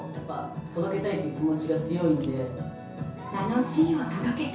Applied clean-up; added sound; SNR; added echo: none; Scissors; 18 dB; reverberation time 0.6 s.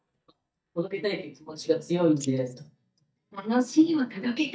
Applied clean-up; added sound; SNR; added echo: neural mask model DeepFilterNet 3.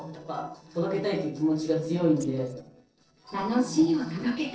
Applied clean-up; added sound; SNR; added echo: neural separator model SepFormer DNS4.